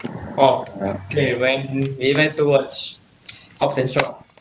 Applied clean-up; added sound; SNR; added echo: none; Camera; 16 dB; none.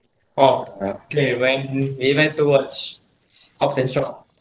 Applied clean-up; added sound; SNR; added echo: neural separator model SepFormer DNS4.